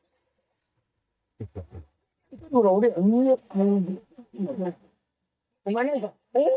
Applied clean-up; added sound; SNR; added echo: neural mask model DeepFilterNet 3.